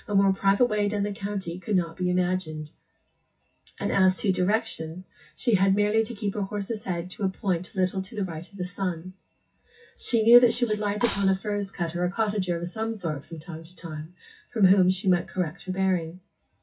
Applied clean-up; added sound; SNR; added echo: classical method WPE with log-MMSE.